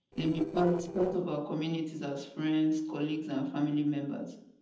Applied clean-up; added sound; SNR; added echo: neural separator model SepFormer DNS4.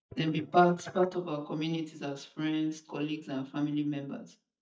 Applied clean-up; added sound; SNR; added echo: neural mask model DeepFilterNet 3.